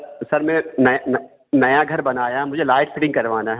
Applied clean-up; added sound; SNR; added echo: none; none; none; none.